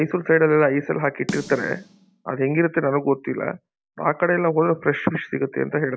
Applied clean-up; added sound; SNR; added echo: none; Snare drum; 15 dB; none.